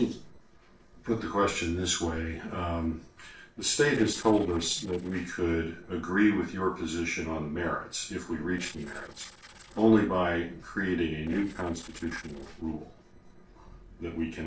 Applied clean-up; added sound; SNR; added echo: neural separator model SepFormer DNS4.